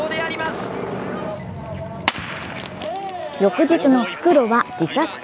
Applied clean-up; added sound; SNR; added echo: none; none; none; none.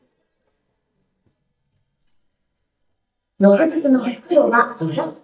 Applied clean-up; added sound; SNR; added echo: neural mask model DeepFilterNet 3.